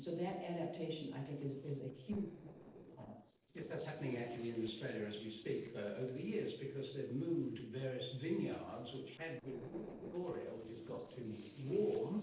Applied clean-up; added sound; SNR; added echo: neural separator model SepFormer DNS4.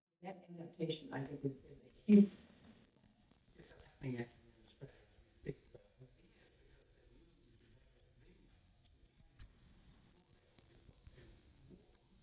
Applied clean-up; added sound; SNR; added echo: neural mask model DeepFilterNet 3.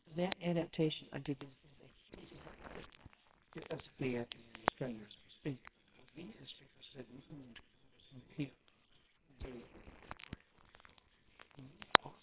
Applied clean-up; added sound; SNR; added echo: neural separator model SepFormer WHAMR!.